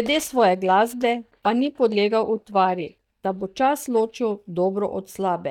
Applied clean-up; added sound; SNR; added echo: neural mask model DeepFilterNet 3.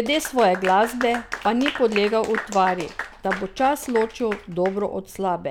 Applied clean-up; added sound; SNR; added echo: none; Applause / Clapping; 11 dB; none.